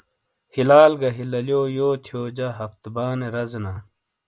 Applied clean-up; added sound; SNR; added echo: none; none; none; none.